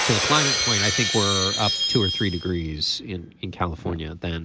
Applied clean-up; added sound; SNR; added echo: none; Shatter; 1 dB; none.